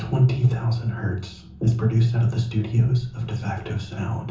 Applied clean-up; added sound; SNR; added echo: none; none; none; reverberation time 0.6 s.